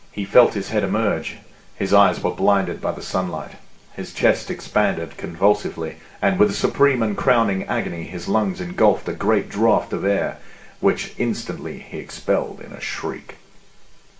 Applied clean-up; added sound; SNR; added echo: none; none; none; reverberation time 0.8 s.